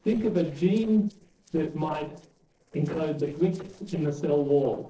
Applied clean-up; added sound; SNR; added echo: neural separator model SepFormer DNS4.